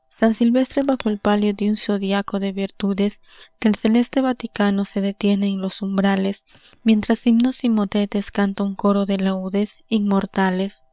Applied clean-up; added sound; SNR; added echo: neural separator model SepFormer WHAM!.